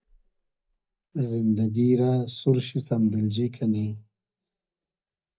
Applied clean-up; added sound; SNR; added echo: neural mask model DeepFilterNet 3.